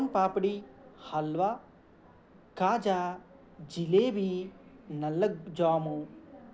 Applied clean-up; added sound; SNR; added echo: none; none; none; none.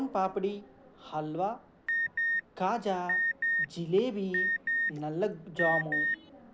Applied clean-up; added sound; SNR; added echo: none; Alarm; 0 dB; none.